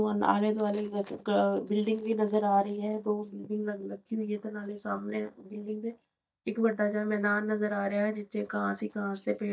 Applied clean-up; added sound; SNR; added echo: neural mask model DeepFilterNet 3.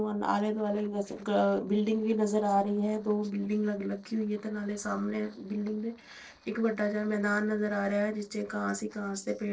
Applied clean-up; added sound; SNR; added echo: neural separator model SepFormer DNS4.